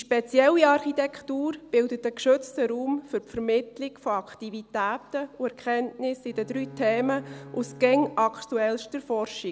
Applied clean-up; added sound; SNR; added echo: none; Bowed string instrument; 18 dB; none.